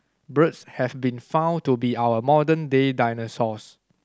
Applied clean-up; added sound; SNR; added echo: none; none; none; none.